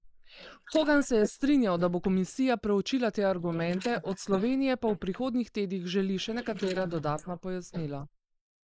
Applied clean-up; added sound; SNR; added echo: neural mask model Resemble Enhance denoiser.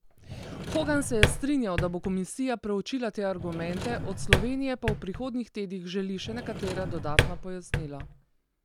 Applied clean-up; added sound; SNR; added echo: none; Drawer open or close; 0 dB; none.